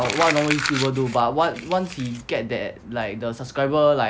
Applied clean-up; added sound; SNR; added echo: none; Crumpling, crinkling; 9 dB; none.